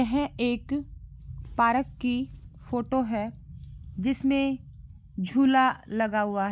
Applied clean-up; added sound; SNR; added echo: none; none; none; none.